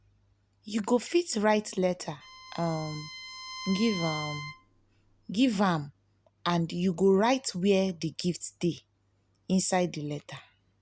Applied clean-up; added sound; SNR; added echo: none; Bowed string instrument; 12 dB; none.